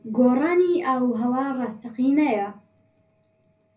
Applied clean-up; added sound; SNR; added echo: none; none; none; reverberation time 0.4 s.